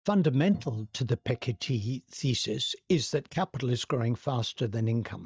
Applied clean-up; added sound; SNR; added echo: neural mask model DeepFilterNet 3.